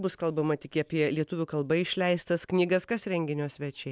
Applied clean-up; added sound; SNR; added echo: none; none; none; none.